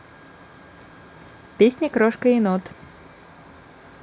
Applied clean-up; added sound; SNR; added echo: none; none; none; none.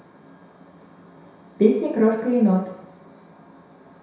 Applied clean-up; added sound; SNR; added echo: none; none; none; reverberation time 0.7 s.